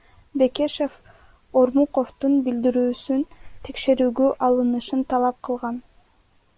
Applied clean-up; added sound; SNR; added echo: none; none; none; none.